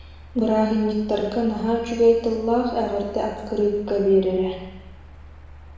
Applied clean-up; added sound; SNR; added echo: none; Mechanical fan; 19 dB; reverberation time 1.0 s.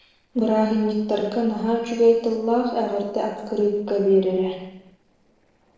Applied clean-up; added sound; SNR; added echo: neural separator model SepFormer DNS4.